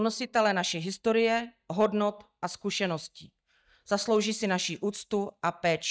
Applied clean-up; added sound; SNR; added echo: neural mask model DeepFilterNet 3.